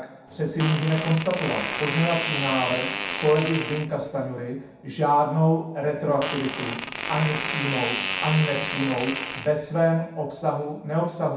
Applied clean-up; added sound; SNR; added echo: none; Fart; 5 dB; reverberation time 0.7 s.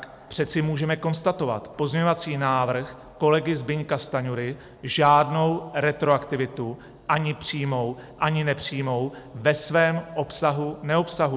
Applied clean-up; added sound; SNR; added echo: none; none; none; none.